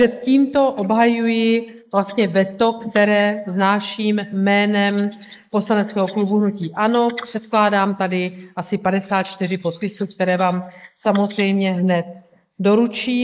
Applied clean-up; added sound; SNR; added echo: neural mask model Resemble Enhance denoiser.